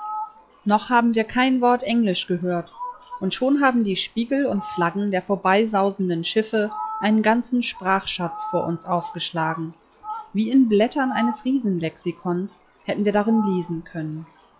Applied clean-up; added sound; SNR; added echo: classical method log-MMSE.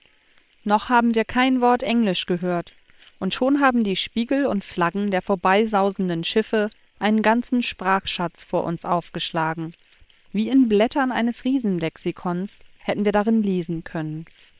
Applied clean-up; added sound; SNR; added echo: neural separator model SepFormer WHAM!.